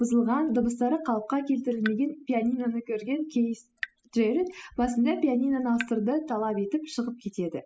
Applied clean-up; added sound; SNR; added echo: classical method spectral subtraction.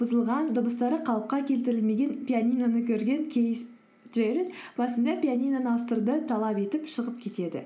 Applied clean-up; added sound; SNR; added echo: none; none; none; none.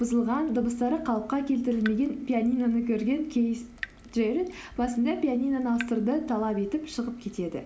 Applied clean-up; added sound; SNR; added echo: none; Drip / Water tap, faucet; 19 dB; none.